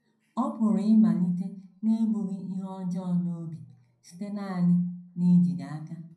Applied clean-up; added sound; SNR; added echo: none; none; none; reverberation time 0.5 s.